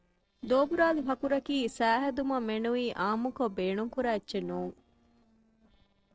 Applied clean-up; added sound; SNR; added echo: neural separator model SepFormer DNS4.